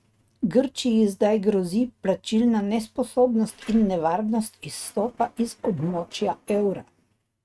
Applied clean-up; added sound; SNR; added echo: neural mask model RNNoise.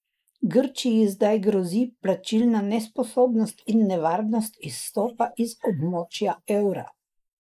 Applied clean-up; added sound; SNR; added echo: neural mask model Resemble Enhance denoiser.